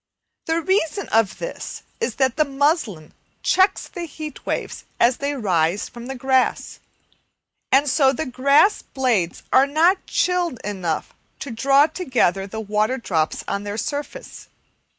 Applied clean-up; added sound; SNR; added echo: none; none; none; none.